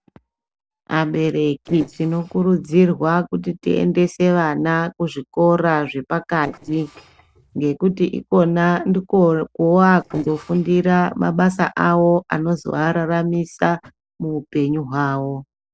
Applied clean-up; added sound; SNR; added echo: neural separator model SepFormer DNS4.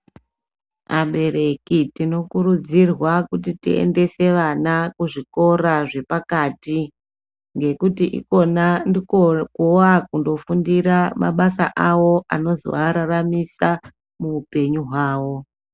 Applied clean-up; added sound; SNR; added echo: none; none; none; none.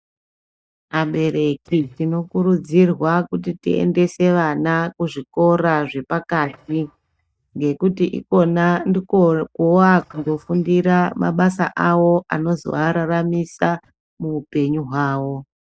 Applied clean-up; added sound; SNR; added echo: neural mask model DeepFilterNet 3.